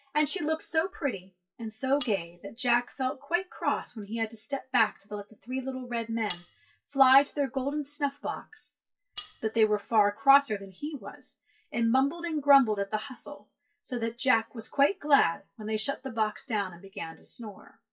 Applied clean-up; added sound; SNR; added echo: classical method WPE with log-MMSE.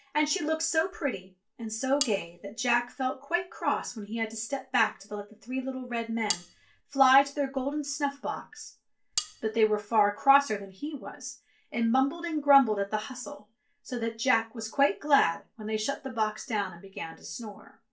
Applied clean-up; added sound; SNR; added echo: none; Cutlery, silverware; 7 dB; reverberation time 0.2 s.